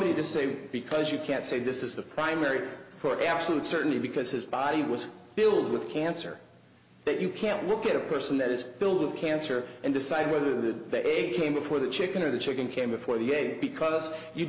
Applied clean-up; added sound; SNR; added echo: none; none; none; none.